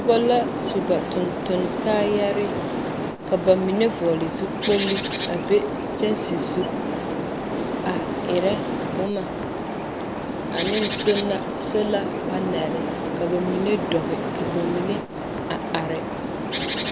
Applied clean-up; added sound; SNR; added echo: none; Bird; 1 dB; none.